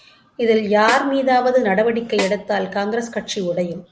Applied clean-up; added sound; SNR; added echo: none; Snare drum; 13 dB; none.